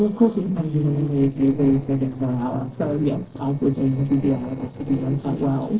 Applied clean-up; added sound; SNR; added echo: neural separator model SepFormer DNS4.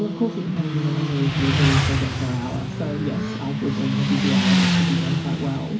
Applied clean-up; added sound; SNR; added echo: none; Motorcycle; -3 dB; reverberation time 0.3 s.